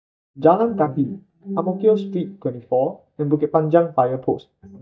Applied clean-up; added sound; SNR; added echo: neural mask model DeepFilterNet 3.